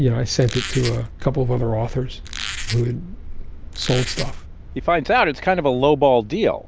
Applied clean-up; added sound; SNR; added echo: none; Squeak; 11 dB; none.